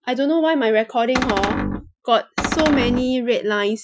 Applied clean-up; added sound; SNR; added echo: classical method Wiener filter.